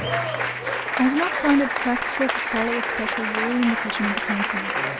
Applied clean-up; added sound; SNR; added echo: none; Applause; 0 dB; none.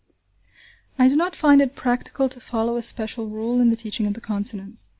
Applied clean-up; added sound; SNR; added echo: none; none; none; none.